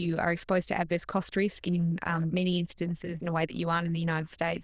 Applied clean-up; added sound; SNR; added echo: neural diffusion model UNIVERSE++.